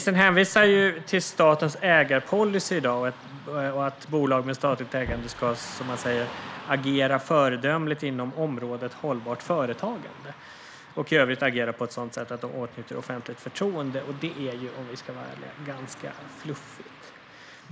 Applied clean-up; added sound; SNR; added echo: none; Knock + Car passing by / Traffic noise, roadway noise; 18 dB; none.